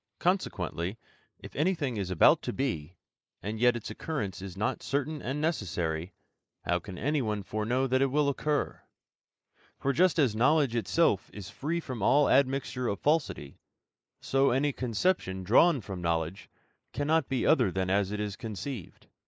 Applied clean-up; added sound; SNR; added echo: neural mask model Resemble Enhance denoiser.